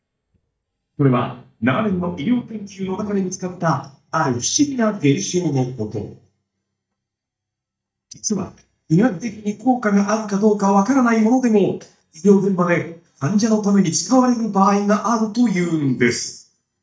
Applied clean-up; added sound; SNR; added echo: neural mask model DeepFilterNet 3.